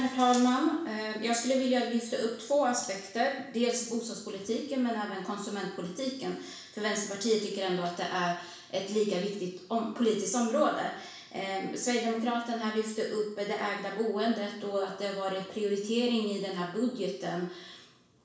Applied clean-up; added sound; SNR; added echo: none; none; none; reverberation time 0.7 s.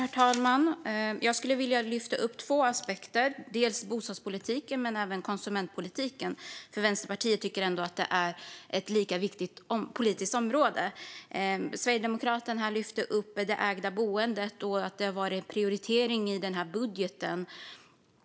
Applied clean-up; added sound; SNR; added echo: none; none; none; none.